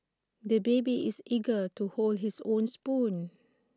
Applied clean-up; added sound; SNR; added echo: none; none; none; none.